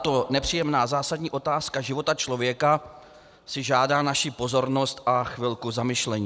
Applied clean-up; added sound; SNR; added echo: none; none; none; none.